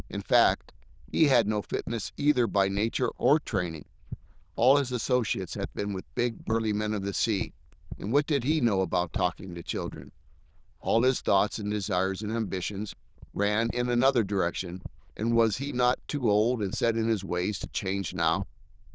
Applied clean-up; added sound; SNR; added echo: neural diffusion model UNIVERSE++.